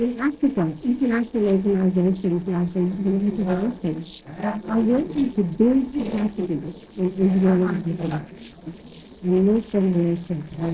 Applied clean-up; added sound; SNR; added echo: neural separator model SepFormer DNS4.